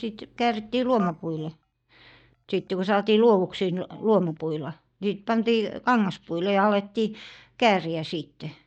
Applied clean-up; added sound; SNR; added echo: neural mask model DeepFilterNet 3.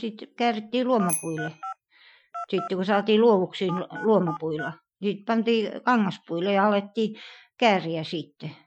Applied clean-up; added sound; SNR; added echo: classical method Wiener filter.